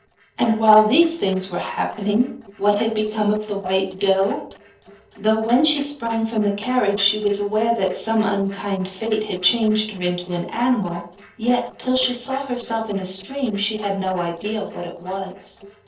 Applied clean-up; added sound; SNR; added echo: neural separator model SepFormer DNS4.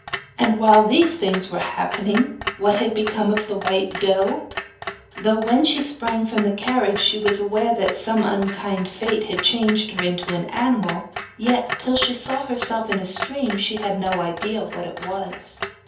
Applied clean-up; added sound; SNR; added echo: none; Clock; 10 dB; reverberation time 0.5 s.